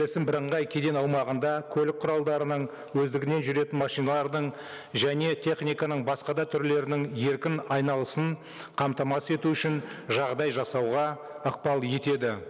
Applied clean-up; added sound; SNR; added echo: none; none; none; none.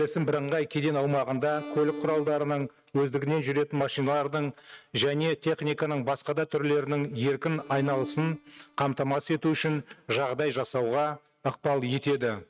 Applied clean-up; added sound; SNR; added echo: neural mask model RNNoise.